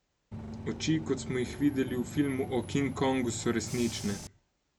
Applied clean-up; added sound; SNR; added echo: none; Bus / Engine; 9 dB; none.